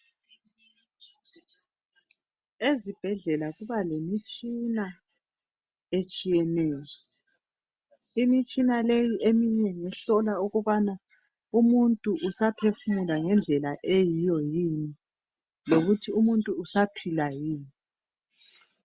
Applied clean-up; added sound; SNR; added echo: none; none; none; none.